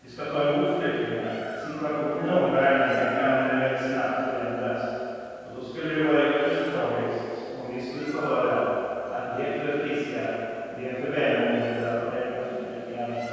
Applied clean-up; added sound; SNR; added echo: none; Bird; 19 dB; reverberation time 2.2 s.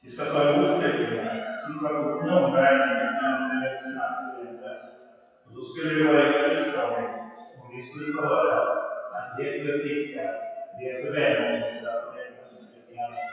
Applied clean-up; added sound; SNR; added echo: classical method WPE with log-MMSE.